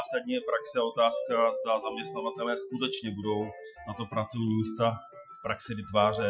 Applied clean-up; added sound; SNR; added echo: classical method Wiener filter.